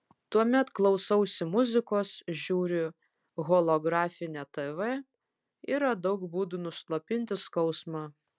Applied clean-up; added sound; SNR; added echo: none; none; none; none.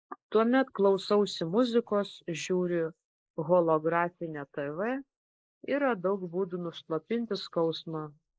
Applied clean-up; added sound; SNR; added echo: neural mask model Resemble Enhance denoiser.